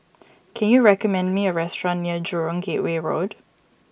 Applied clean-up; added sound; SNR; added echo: none; none; none; none.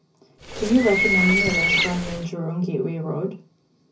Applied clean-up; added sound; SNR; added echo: none; Bird; -2 dB; reverberation time 0.5 s.